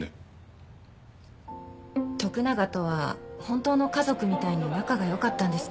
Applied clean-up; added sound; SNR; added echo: none; Bowed string instrument; 8 dB; none.